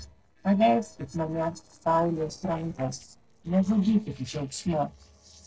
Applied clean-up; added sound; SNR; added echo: neural separator model SepFormer DNS4.